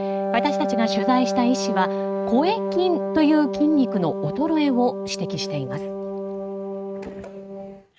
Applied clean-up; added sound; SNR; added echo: neural mask model RNNoise.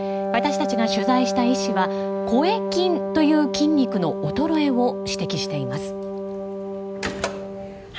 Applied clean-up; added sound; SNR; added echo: none; Wind instrument, woodwind instrument; 3 dB; none.